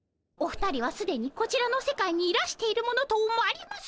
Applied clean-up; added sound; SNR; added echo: neural separator model SepFormer DNS4.